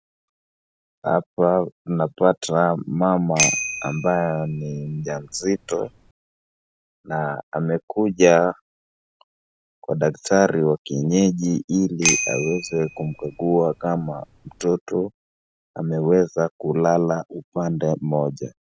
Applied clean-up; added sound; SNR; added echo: none; Bicycle bell; 6 dB; none.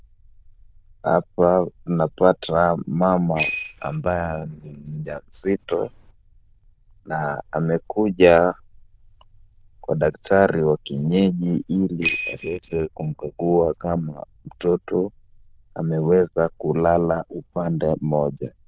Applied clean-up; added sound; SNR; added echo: neural diffusion model UNIVERSE++.